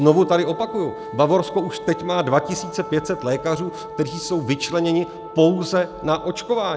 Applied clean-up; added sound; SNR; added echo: none; Wind instrument, woodwind instrument; 13 dB; none.